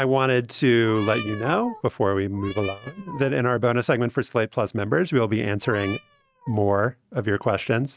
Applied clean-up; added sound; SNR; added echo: neural mask model RNNoise.